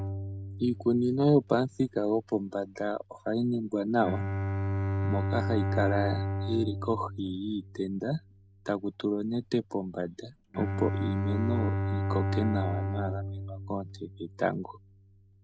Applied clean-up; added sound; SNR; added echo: none; Bowed string instrument; 3 dB; none.